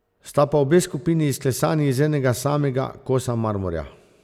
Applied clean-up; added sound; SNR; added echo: none; none; none; none.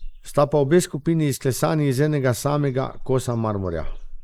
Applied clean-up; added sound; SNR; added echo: neural mask model Resemble Enhance denoiser.